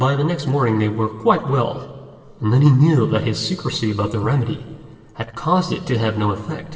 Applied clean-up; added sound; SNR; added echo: none; none; none; reverberation time 2.4 s.